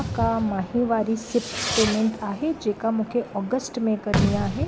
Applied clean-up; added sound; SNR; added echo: none; Fireworks; 5 dB; none.